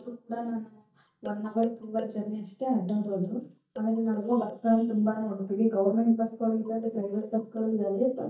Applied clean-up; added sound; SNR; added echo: neural mask model DeepFilterNet 3.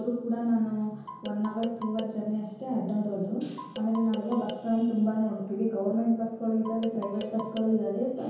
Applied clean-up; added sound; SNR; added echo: none; Marimba, xylophone; 14 dB; reverberation time 0.9 s.